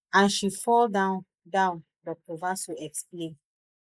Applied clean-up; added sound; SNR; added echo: neural mask model Resemble Enhance denoiser.